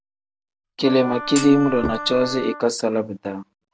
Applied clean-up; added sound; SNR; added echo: none; Wind instrument, woodwind instrument + Thump, thud; 9 dB; none.